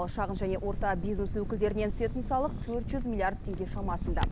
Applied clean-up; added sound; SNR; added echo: none; Crackle; 1 dB; none.